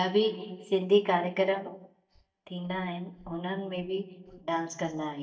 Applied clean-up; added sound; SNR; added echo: neural mask model DeepFilterNet 3.